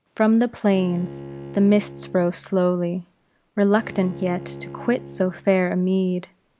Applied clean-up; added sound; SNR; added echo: none; Bowed string instrument; 17 dB; none.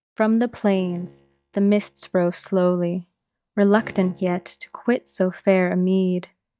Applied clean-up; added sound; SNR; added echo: neural mask model DeepFilterNet 3.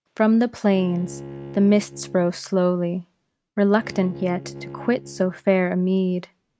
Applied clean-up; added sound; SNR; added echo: neural mask model RNNoise.